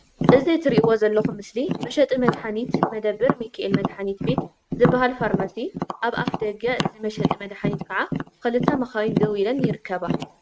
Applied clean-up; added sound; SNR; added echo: neural mask model RNNoise.